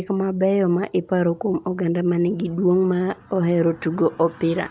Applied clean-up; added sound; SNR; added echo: none; none; none; none.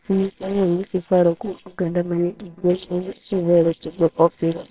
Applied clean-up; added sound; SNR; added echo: neural separator model SepFormer WHAMR!.